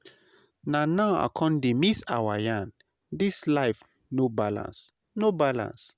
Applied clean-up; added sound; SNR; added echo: none; none; none; none.